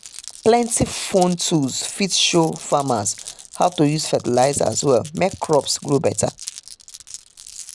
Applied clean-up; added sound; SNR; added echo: none; Glass; 17 dB; none.